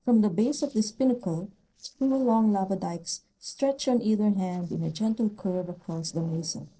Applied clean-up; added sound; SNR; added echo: neural separator model SepFormer DNS4.